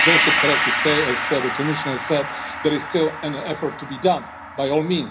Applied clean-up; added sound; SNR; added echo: none; Gong; 1 dB; reverberation time 0.5 s.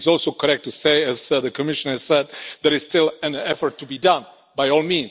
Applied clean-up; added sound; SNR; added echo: none; none; none; none.